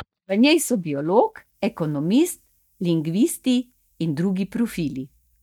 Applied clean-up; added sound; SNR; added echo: neural mask model DeepFilterNet 3.